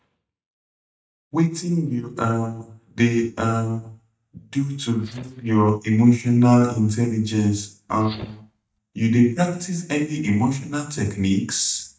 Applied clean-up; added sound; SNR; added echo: neural mask model DeepFilterNet 3.